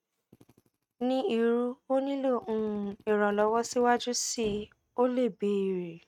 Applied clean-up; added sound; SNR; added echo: neural mask model RNNoise.